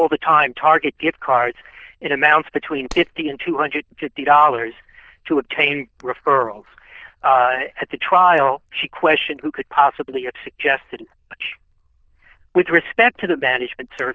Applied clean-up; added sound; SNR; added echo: neural diffusion model UNIVERSE++.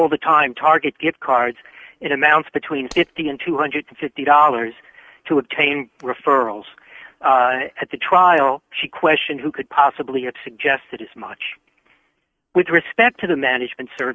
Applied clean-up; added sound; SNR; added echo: neural mask model RNNoise.